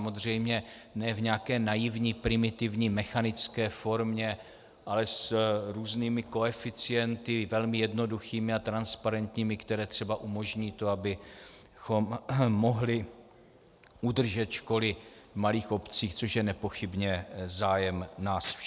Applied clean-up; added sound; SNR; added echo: none; none; none; none.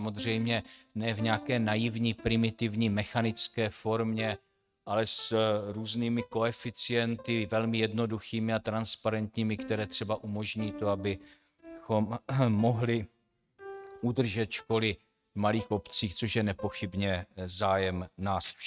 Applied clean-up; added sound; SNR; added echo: neural mask model RNNoise.